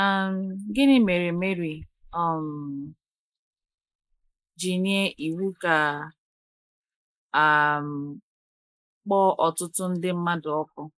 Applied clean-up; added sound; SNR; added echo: neural mask model Resemble Enhance denoiser.